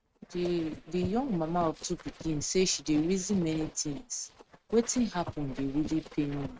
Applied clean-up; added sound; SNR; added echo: neural mask model RNNoise.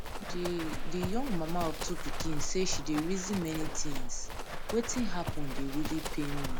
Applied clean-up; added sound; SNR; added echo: none; Livestock, farm animals, working animals; -3 dB; none.